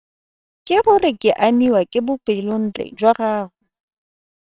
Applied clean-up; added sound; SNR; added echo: neural separator model SepFormer WHAMR!.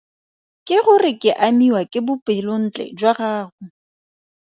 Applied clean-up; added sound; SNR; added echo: none; none; none; none.